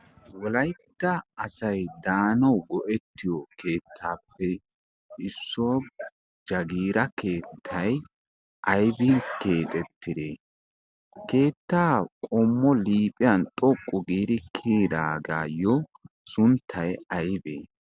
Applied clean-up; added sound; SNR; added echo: none; none; none; none.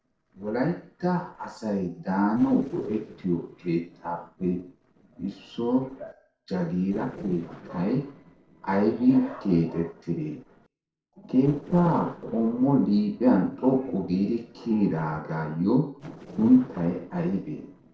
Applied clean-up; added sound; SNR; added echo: neural separator model SepFormer DNS4.